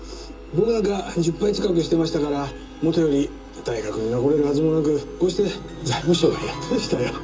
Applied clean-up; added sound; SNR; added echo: none; Engine; 19 dB; reverberation time 0.2 s.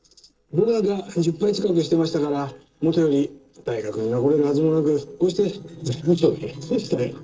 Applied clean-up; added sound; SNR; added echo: neural separator model SepFormer DNS4.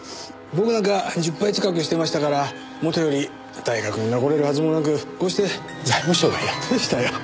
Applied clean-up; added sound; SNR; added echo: none; none; none; none.